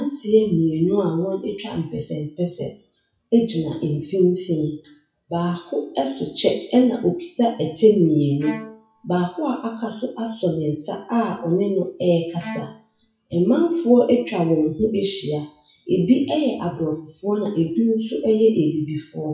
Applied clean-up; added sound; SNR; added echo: classical method WPE with log-MMSE.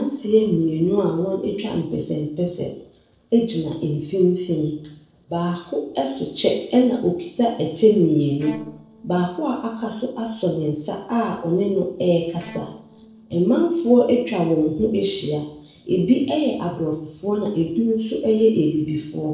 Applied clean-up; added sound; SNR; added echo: neural separator model SepFormer DNS4.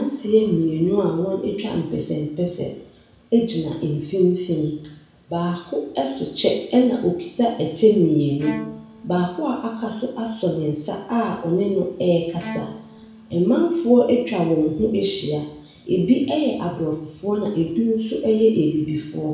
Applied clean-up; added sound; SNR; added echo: none; Bowed string instrument; 18 dB; reverberation time 0.7 s.